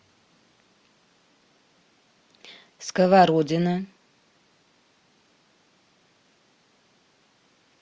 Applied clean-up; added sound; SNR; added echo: none; none; none; none.